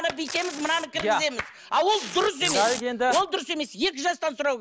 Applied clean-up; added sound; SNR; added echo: none; Packing tape, duct tape; 11 dB; none.